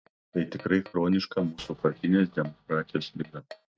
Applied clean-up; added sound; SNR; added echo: neural mask model DeepFilterNet 3.